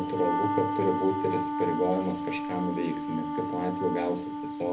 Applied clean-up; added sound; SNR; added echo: none; Wind instrument, woodwind instrument; 1 dB; reverberation time 0.3 s.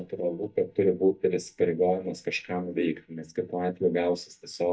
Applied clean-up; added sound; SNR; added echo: neural mask model DeepFilterNet 3.